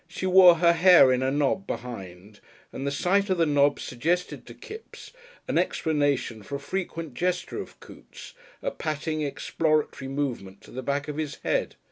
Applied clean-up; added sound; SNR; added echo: none; none; none; none.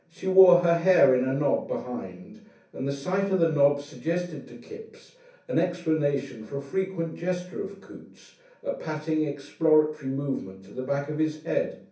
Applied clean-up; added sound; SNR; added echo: none; none; none; reverberation time 0.6 s.